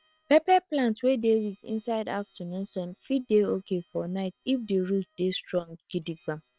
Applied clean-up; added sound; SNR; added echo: neural separator model SepFormer WHAM!.